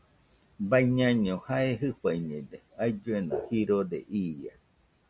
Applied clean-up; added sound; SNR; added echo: none; none; none; none.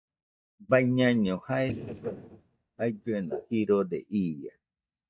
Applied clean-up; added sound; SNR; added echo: neural mask model DeepFilterNet 3.